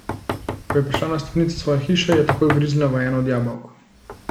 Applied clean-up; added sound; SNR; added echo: none; Knock; 9 dB; none.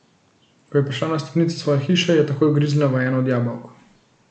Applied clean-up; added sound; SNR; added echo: none; none; none; none.